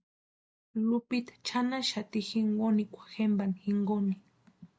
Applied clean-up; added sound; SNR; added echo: none; none; none; none.